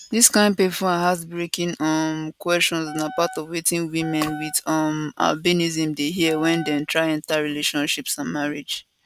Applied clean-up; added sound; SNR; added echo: none; Wind instrument, woodwind instrument; 16 dB; none.